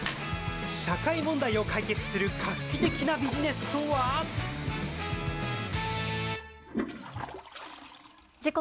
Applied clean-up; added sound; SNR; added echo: none; Toilet flush; 12 dB; none.